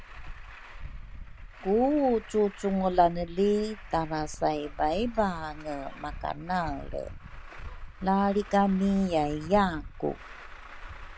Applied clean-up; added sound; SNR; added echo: none; Truck; 12 dB; none.